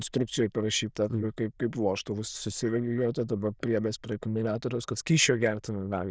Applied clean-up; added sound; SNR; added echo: neural diffusion model UNIVERSE++.